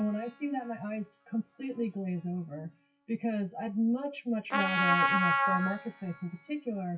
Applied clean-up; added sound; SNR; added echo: classical method WPE with log-MMSE.